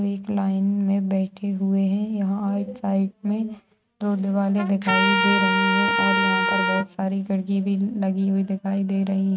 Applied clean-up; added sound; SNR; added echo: neural mask model RNNoise.